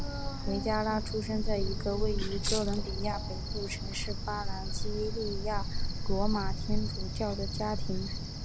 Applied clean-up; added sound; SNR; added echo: none; Rattle (instrument) + Cricket; -3 dB; none.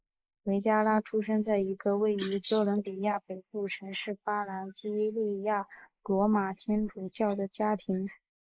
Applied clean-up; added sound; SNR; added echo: neural mask model Resemble Enhance denoiser.